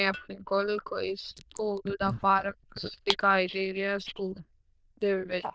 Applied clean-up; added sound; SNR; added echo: neural diffusion model UNIVERSE++.